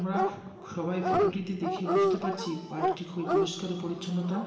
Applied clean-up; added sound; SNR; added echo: none; Dog; -2 dB; reverberation time 1.1 s.